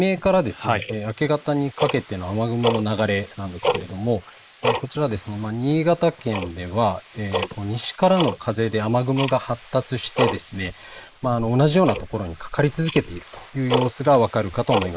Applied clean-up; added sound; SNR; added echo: neural mask model Resemble Enhance denoiser.